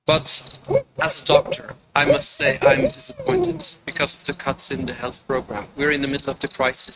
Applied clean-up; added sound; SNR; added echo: neural mask model RNNoise.